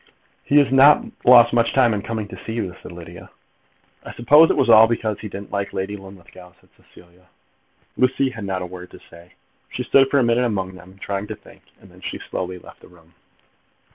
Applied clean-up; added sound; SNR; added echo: none; none; none; none.